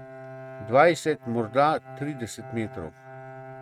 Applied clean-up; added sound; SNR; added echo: neural mask model RNNoise.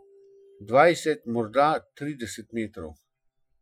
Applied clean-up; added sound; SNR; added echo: classical method Wiener filter.